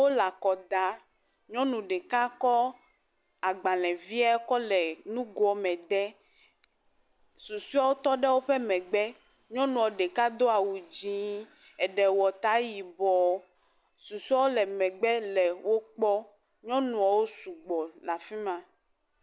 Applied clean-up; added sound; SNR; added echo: none; none; none; none.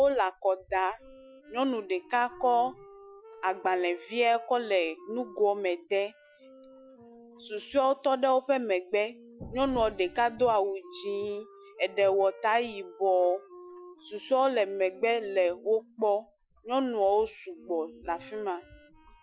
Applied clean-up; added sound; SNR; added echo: classical method Wiener filter.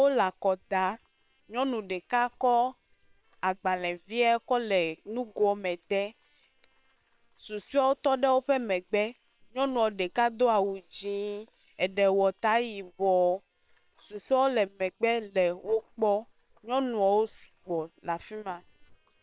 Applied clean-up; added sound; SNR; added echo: neural separator model SepFormer WHAM!.